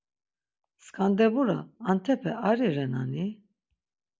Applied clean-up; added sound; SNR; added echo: none; none; none; none.